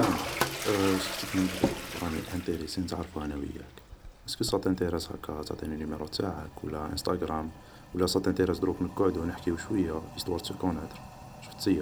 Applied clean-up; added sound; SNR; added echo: none; Toilet flush; 7 dB; none.